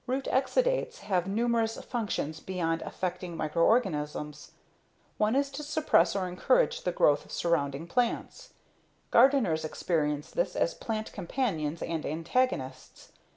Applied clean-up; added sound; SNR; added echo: none; none; none; none.